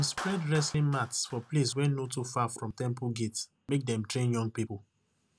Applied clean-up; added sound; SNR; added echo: none; Clapping; 18 dB; none.